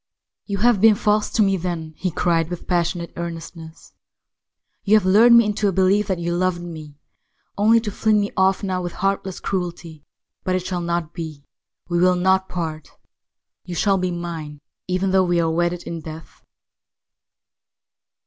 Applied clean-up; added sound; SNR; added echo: none; none; none; none.